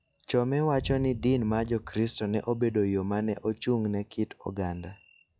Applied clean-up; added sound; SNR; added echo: classical method log-MMSE.